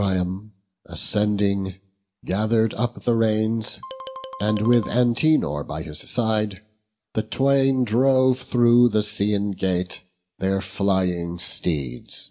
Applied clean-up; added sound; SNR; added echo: none; Marimba, xylophone; 14 dB; none.